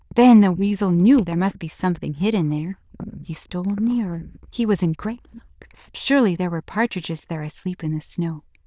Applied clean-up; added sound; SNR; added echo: neural diffusion model UNIVERSE++.